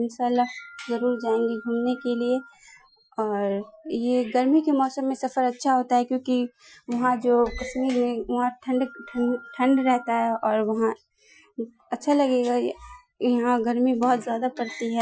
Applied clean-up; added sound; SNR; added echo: classical method Wiener filter.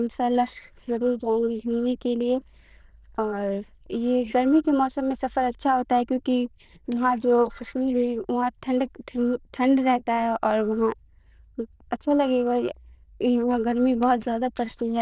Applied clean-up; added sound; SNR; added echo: neural diffusion model UNIVERSE++.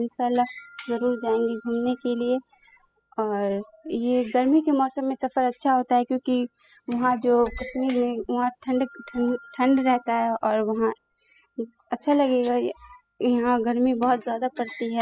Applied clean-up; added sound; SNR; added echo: classical method spectral subtraction.